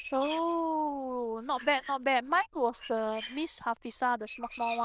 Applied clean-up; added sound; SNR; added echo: neural diffusion model UNIVERSE++.